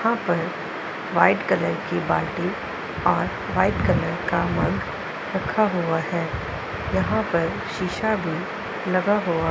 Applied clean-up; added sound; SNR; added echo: none; none; none; none.